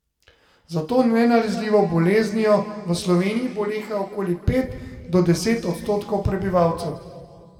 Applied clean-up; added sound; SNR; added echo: none; none; none; reverberation time 1.8 s.